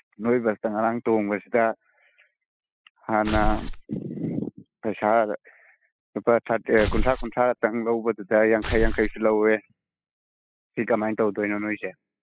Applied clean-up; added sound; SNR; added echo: classical method spectral subtraction.